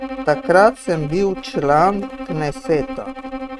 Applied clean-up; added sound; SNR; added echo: neural mask model RNNoise.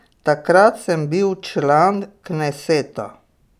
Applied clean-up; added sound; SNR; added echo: none; none; none; none.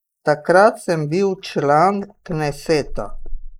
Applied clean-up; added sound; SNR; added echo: neural mask model Resemble Enhance denoiser.